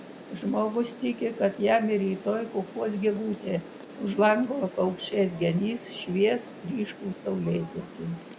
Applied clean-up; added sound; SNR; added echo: none; Rain; 16 dB; none.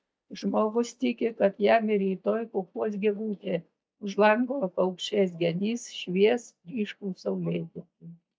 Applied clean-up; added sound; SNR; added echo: neural mask model DeepFilterNet 3.